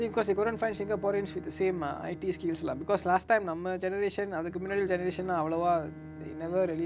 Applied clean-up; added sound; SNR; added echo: none; Bowed string instrument; 16 dB; none.